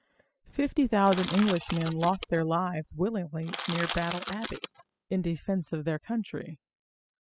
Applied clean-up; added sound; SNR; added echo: classical method spectral subtraction.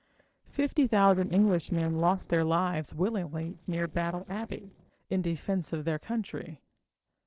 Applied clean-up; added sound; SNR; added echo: neural separator model SepFormer DNS4.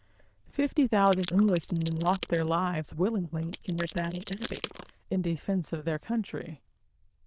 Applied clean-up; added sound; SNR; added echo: neural diffusion model UNIVERSE++.